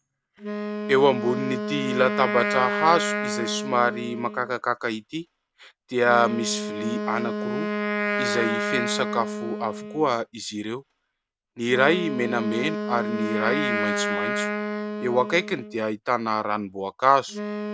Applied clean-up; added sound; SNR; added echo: none; Wind instrument, woodwind instrument; 4 dB; none.